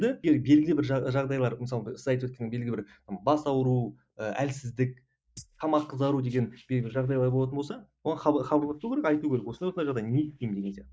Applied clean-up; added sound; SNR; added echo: neural mask model DeepFilterNet 3.